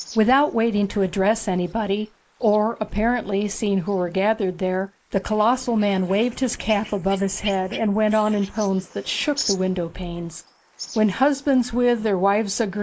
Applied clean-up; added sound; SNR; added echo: neural mask model Resemble Enhance denoiser.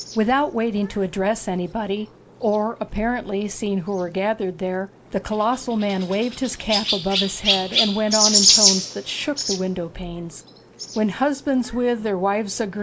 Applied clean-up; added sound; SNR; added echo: none; Chirp, tweet; 3 dB; none.